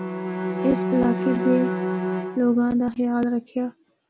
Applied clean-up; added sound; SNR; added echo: none; Bowed string instrument; 4 dB; none.